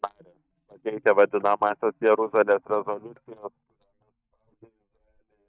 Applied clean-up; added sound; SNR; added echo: neural mask model DeepFilterNet 3.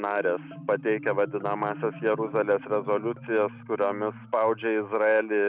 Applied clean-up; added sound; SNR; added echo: none; Marimba, xylophone; 16 dB; none.